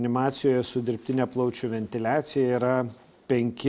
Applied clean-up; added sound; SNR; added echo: none; none; none; none.